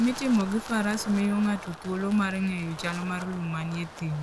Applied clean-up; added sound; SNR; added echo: none; Wind; 13 dB; none.